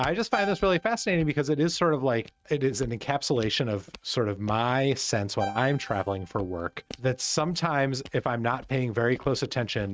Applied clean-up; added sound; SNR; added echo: neural mask model RNNoise.